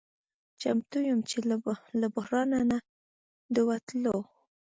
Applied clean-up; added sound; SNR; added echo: none; none; none; none.